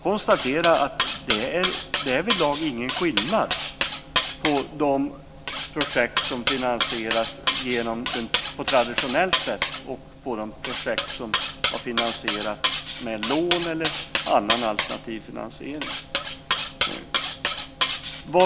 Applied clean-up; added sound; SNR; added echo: none; Cutlery, silverware; 0 dB; none.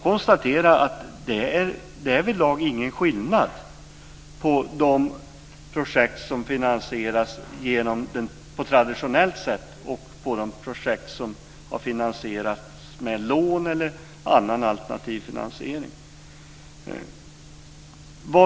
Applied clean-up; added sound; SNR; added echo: none; none; none; none.